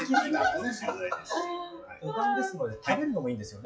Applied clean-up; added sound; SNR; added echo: classical method WPE with log-MMSE.